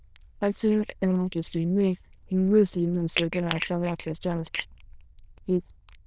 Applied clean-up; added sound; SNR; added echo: neural diffusion model UNIVERSE++.